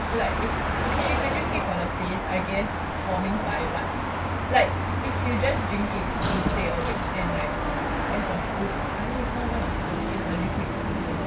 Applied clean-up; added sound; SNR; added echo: none; Car passing by / Traffic noise, roadway noise / Engine; -3 dB; reverberation time 0.2 s.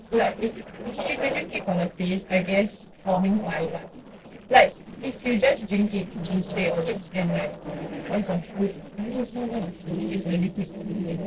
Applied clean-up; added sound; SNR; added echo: neural separator model SepFormer DNS4.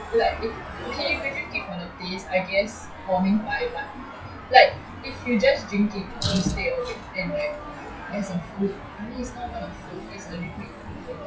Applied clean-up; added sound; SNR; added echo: classical method WPE with log-MMSE.